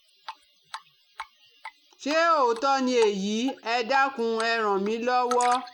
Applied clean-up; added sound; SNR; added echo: none; Drip; 15 dB; none.